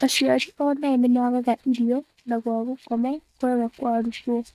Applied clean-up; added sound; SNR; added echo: neural mask model DeepFilterNet 3.